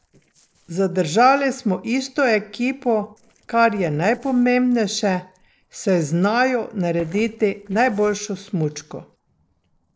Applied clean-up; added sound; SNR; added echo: neural separator model SepFormer DNS4.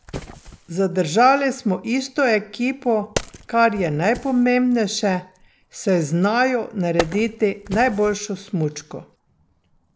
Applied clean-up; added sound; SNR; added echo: none; Wood; 16 dB; none.